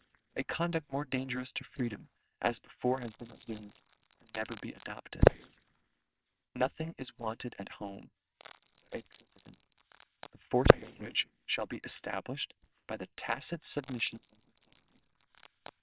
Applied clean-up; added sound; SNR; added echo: neural separator model SepFormer WHAMR!.